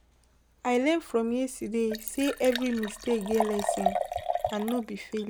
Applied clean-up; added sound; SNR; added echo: none; Liquid; 6 dB; none.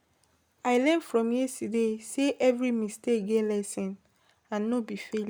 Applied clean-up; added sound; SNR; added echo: none; none; none; none.